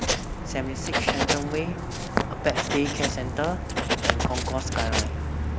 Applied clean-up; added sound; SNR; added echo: none; Writing; -4 dB; none.